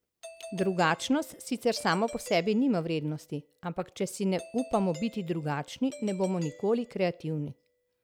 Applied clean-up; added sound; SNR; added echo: none; Doorbell; 18 dB; none.